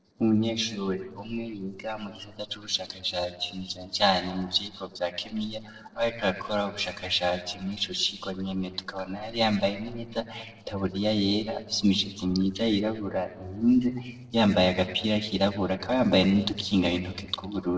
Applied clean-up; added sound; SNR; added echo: neural separator model SepFormer DNS4.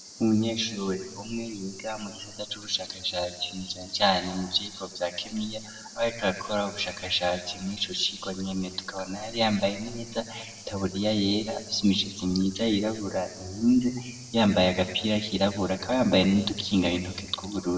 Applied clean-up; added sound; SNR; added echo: none; Cricket; 18 dB; reverberation time 1.4 s.